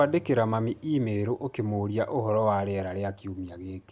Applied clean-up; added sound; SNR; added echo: none; none; none; none.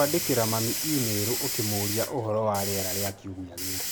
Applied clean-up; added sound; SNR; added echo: none; Hiss; 2 dB; none.